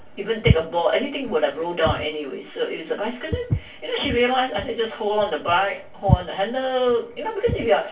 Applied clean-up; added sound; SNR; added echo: none; Walk, footsteps; 6 dB; reverberation time 0.2 s.